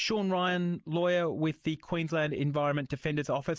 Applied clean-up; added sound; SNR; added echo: neural mask model Resemble Enhance denoiser.